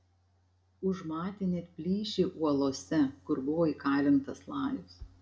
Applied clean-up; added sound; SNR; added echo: none; none; none; reverberation time 0.7 s.